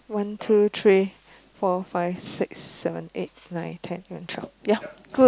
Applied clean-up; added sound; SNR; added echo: none; none; none; none.